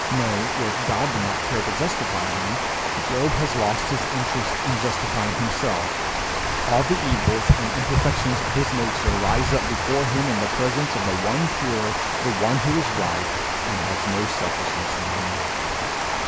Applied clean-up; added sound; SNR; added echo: none; Water; -2 dB; none.